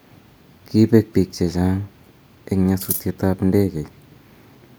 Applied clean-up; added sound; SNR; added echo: none; Scissors; 5 dB; none.